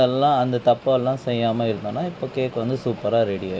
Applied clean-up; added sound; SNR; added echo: none; none; none; none.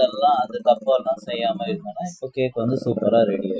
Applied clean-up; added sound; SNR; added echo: classical method Wiener filter.